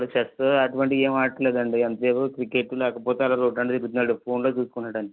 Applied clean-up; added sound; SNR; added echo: none; none; none; none.